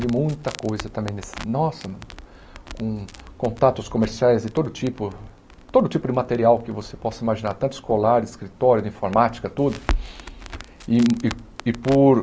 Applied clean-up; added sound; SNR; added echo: none; Crackle; 14 dB; none.